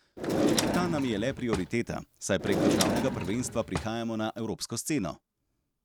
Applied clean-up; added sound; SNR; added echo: none; Drawer open or close; -1 dB; none.